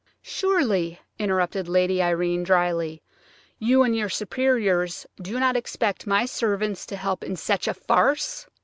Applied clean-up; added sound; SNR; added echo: none; none; none; none.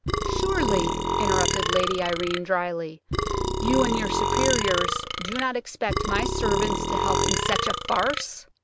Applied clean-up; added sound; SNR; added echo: none; Burping, eructation; -2 dB; none.